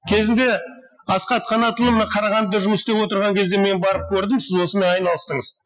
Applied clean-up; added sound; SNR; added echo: classical method Wiener filter.